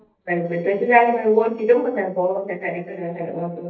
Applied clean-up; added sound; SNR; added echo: neural mask model DeepFilterNet 3.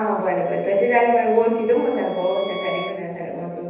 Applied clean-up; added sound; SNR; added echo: none; Bowed string instrument; 19 dB; reverberation time 1.1 s.